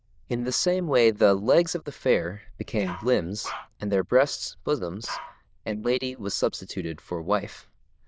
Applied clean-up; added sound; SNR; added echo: neural diffusion model UNIVERSE++.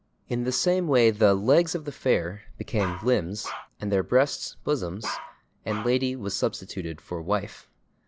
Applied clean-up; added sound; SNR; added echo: none; Bark; 12 dB; none.